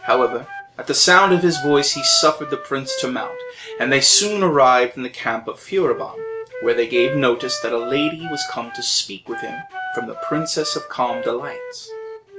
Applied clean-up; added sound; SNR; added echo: none; Wind instrument, woodwind instrument; 11 dB; none.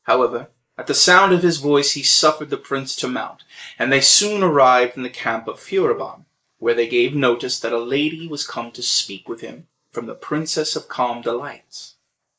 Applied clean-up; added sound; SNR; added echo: neural mask model Resemble Enhance denoiser.